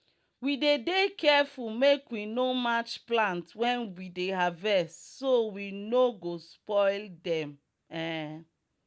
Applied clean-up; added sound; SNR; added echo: none; none; none; none.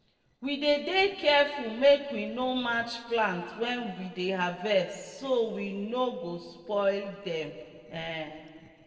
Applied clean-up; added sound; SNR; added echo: neural separator model SepFormer DNS4.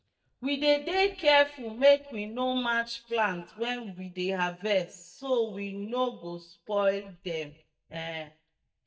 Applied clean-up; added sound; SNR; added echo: neural mask model DeepFilterNet 3.